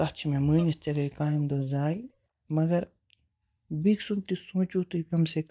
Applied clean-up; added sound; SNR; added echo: neural mask model DeepFilterNet 3.